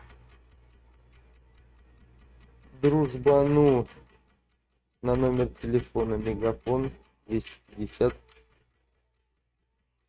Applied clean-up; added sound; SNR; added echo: neural mask model RNNoise.